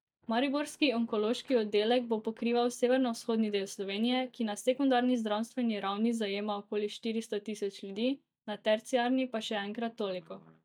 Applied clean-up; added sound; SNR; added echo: neural mask model DeepFilterNet 3.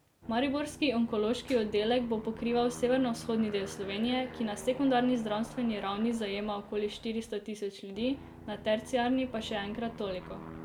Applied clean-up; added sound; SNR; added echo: none; Aircraft; 15 dB; none.